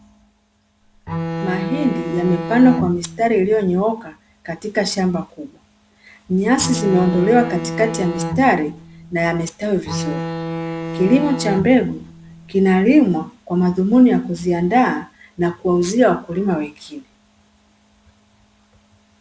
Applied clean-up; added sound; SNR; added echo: none; Bowed string instrument; 7 dB; none.